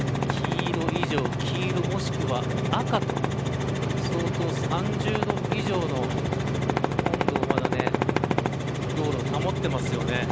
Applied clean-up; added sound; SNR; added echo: none; none; none; none.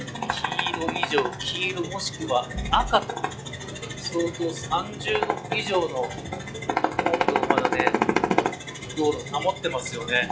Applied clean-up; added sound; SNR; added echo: classical method log-MMSE.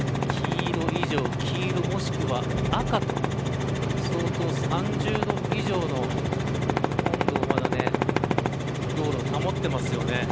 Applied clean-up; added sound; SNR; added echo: none; Accelerating, revving, vroom; 16 dB; none.